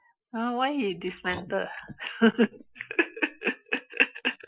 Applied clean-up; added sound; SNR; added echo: classical method Wiener filter.